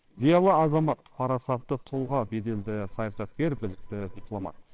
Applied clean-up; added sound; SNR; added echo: neural separator model SepFormer WHAMR!.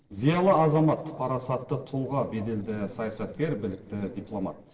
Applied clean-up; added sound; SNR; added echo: neural separator model SepFormer DNS4.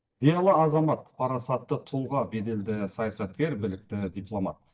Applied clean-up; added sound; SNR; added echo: neural mask model DeepFilterNet 3.